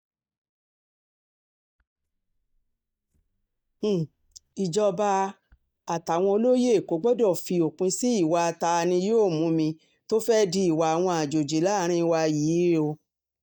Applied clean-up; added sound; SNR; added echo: neural mask model DeepFilterNet 3.